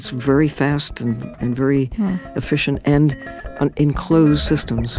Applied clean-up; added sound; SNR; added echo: none; none; none; none.